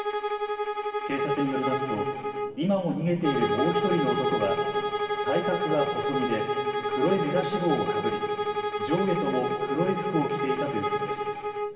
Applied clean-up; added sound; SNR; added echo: none; Bowed string instrument; -1 dB; reverberation time 2.5 s.